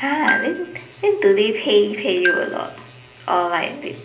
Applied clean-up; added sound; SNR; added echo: none; Marimba, xylophone; 8 dB; reverberation time 0.5 s.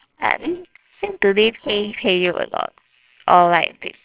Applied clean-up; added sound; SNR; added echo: neural separator model SepFormer WHAMR!.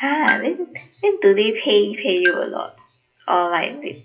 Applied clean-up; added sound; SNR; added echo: classical method WPE with log-MMSE.